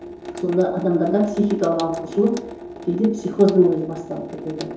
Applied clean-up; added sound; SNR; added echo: none; Sink (filling or washing) / Water tap, faucet; 14 dB; reverberation time 2.8 s.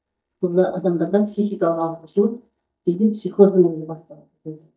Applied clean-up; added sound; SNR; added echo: neural mask model DeepFilterNet 3.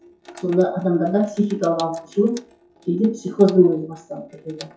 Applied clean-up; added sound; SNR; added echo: classical method WPE with log-MMSE.